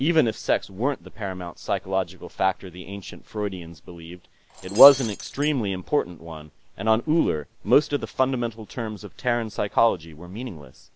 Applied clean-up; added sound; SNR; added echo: none; Shatter; 12 dB; none.